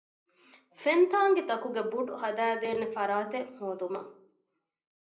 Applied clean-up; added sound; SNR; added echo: none; none; none; reverberation time 0.5 s.